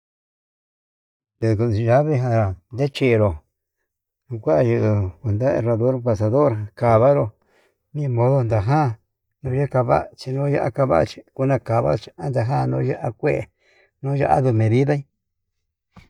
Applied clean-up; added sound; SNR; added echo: neural mask model DeepFilterNet 3.